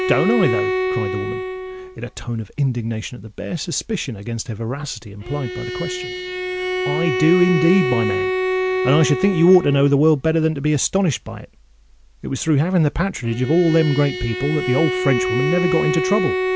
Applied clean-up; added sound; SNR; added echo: none; Bowed string instrument; 4 dB; none.